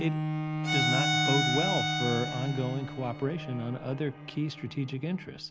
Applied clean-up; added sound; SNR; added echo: none; Bowed string instrument + Bowed string instrument; -1 dB; none.